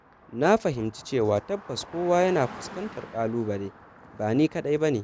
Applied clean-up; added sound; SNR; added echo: none; Car passing by; 19 dB; none.